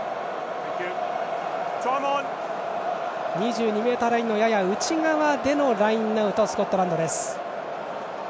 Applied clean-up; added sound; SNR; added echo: none; none; none; none.